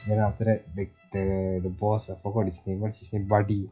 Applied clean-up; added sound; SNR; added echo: classical method WPE with log-MMSE.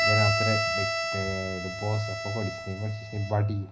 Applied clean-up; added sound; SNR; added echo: none; Bowed string instrument; 0 dB; reverberation time 0.5 s.